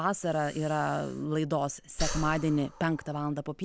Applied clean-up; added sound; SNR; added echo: none; Breathing; 10 dB; none.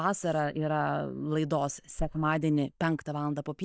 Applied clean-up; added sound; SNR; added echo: neural mask model DeepFilterNet 3.